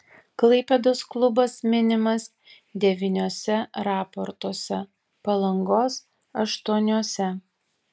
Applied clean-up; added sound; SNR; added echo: none; none; none; none.